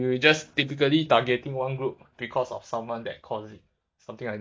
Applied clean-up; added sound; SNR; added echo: neural mask model DeepFilterNet 3.